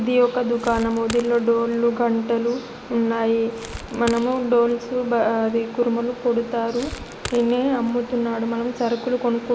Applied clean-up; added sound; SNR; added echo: none; Crackle; 18 dB; none.